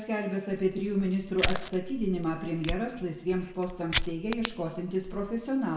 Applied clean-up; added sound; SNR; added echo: none; Fire; 6 dB; reverberation time 0.8 s.